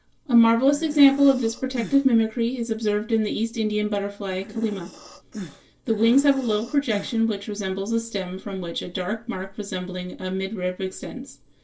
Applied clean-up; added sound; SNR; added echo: neural separator model SepFormer DNS4.